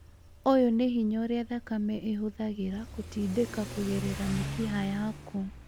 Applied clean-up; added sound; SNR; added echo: none; Accelerating, revving, vroom / Car; 11 dB; none.